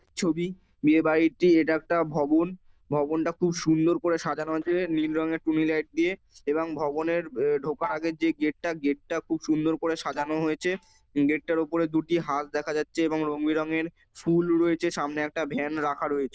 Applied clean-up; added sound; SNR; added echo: neural diffusion model UNIVERSE++.